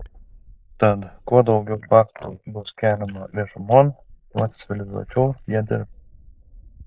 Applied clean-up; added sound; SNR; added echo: neural mask model Resemble Enhance denoiser.